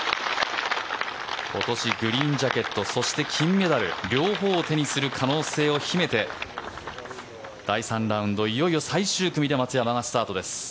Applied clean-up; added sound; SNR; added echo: none; none; none; none.